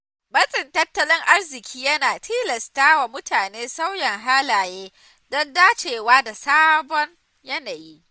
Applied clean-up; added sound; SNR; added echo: none; none; none; none.